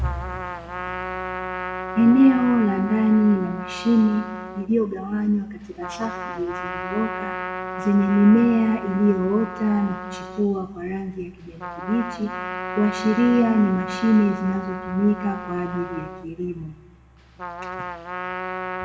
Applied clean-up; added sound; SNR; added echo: none; Trumpet; 10 dB; reverberation time 1.2 s.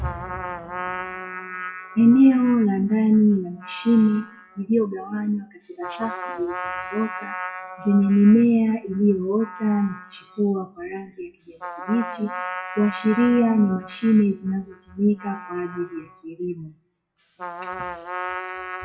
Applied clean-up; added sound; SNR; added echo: classical method WPE with log-MMSE.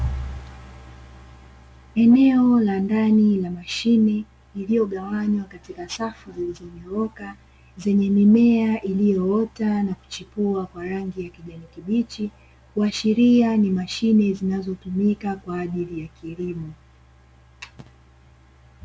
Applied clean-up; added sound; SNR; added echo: none; none; none; none.